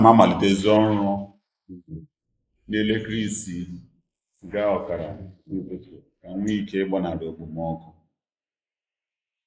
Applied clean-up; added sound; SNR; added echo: neural mask model Resemble Enhance denoiser.